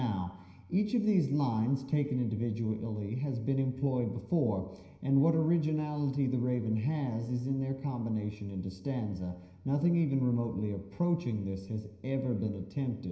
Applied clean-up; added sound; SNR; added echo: none; none; none; reverberation time 0.9 s.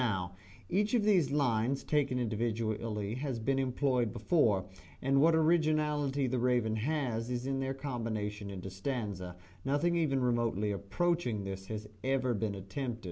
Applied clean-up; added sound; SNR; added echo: none; none; none; none.